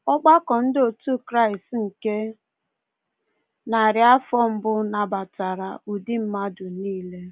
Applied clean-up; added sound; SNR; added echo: none; none; none; none.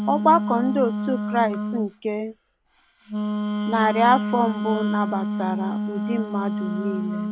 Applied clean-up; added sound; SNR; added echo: none; Wind instrument, woodwind instrument; 2 dB; none.